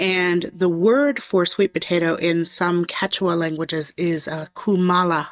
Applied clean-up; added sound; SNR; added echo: neural mask model DeepFilterNet 3.